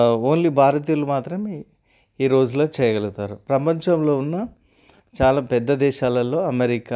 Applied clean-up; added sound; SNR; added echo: none; none; none; none.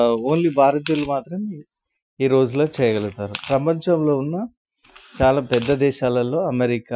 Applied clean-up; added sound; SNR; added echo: classical method Wiener filter.